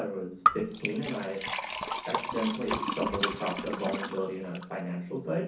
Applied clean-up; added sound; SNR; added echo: none; Liquid; 0 dB; reverberation time 0.6 s.